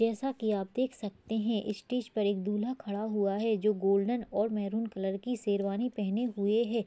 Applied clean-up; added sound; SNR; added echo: none; none; none; none.